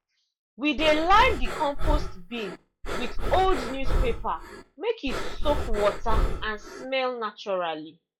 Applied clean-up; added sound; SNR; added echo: classical method log-MMSE.